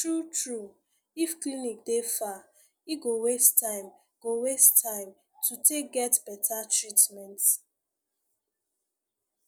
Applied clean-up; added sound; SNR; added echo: none; none; none; none.